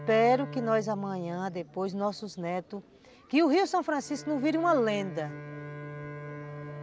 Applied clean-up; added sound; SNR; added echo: none; Bowed string instrument; 14 dB; none.